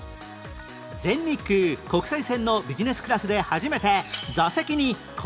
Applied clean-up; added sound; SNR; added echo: none; none; none; none.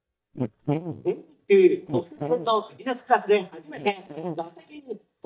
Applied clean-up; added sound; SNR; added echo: neural mask model DeepFilterNet 3.